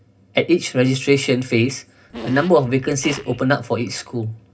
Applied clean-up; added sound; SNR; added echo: none; Fart; 15 dB; reverberation time 0.4 s.